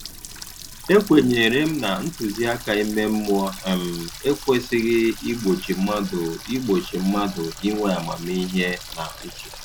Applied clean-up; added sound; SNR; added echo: none; Water tap, faucet; 15 dB; none.